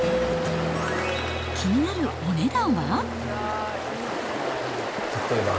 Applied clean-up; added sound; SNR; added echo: none; Ocean; 2 dB; none.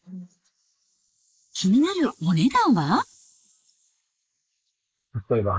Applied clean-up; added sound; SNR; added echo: neural mask model Resemble Enhance denoiser.